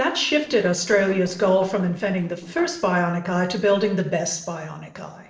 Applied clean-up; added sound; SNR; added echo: neural separator model SepFormer DNS4.